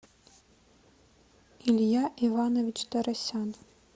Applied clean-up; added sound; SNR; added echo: none; none; none; none.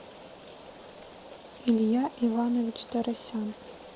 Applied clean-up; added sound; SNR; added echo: none; Rain; 17 dB; none.